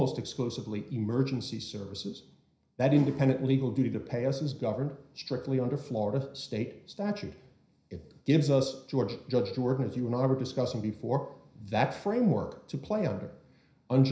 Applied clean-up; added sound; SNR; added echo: none; none; none; reverberation time 0.5 s.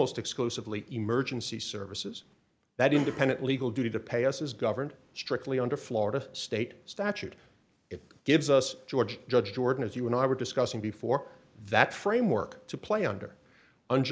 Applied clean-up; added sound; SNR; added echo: none; none; none; none.